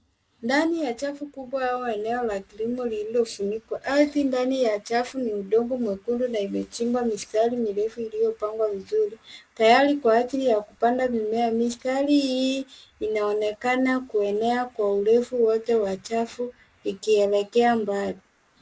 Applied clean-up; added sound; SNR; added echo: neural mask model Resemble Enhance denoiser.